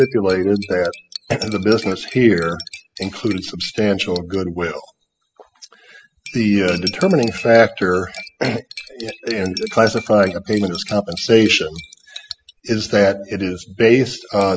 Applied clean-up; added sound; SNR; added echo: classical method spectral subtraction.